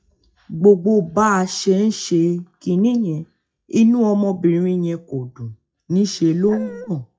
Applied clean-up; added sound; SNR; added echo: classical method WPE with log-MMSE.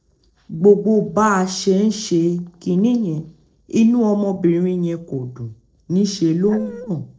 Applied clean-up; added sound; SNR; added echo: neural separator model SepFormer DNS4.